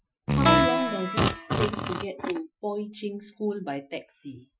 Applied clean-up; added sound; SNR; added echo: classical method Wiener filter.